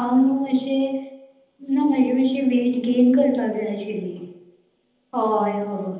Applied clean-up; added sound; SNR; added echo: none; none; none; reverberation time 0.9 s.